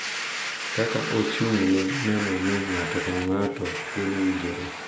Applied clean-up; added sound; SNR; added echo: none; Domestic sounds, home sounds; 5 dB; none.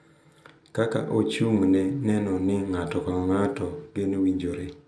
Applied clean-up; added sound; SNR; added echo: none; none; none; none.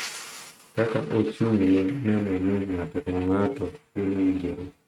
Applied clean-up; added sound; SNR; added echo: neural mask model RNNoise.